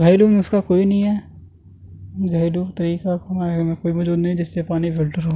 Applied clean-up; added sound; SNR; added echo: none; none; none; none.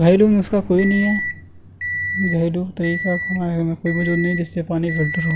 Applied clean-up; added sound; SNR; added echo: none; Microwave oven; 9 dB; none.